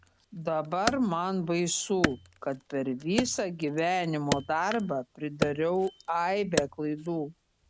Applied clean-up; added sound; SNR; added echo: none; Wood; 7 dB; none.